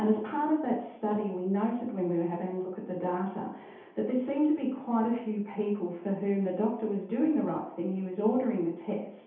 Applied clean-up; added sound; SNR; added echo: none; none; none; reverberation time 0.8 s.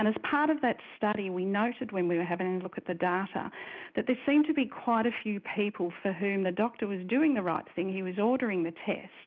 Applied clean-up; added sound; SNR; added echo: none; none; none; none.